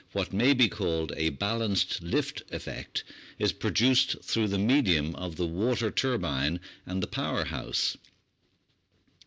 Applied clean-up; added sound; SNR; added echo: none; none; none; none.